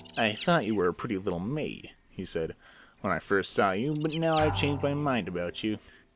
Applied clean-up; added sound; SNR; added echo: none; Bird + Drum; 12 dB; none.